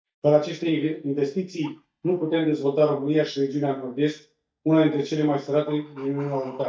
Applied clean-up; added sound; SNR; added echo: neural mask model DeepFilterNet 3.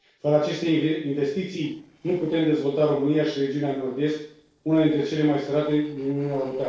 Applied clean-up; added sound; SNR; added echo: neural separator model SepFormer DNS4.